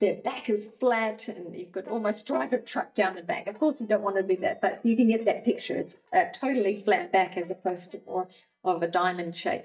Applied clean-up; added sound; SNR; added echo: neural mask model DeepFilterNet 3.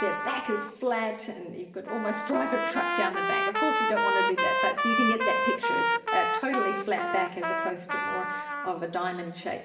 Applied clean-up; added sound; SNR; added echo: none; Trumpet; -2 dB; reverberation time 1.1 s.